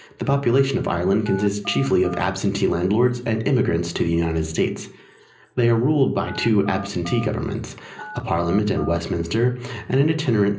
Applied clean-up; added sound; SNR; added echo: none; Telephone; 15 dB; reverberation time 0.5 s.